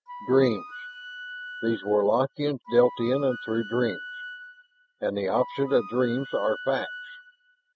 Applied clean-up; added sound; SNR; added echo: none; Wind instrument, woodwind instrument; 14 dB; none.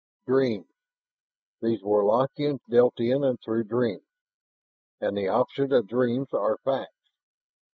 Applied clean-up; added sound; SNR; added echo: neural mask model DeepFilterNet 3.